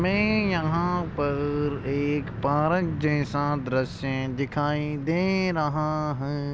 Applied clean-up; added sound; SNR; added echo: none; none; none; none.